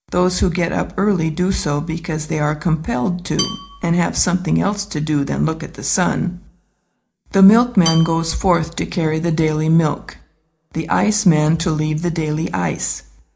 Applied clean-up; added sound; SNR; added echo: none; Dishes, pots, and pans / Glass / Bell; 12 dB; reverberation time 0.4 s.